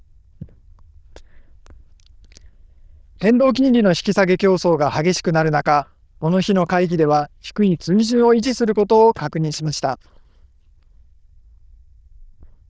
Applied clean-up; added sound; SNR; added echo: neural diffusion model UNIVERSE++.